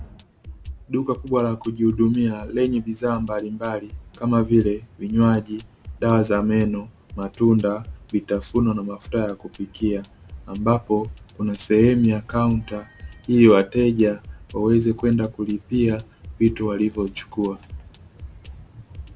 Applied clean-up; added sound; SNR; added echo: none; Drum kit; 19 dB; none.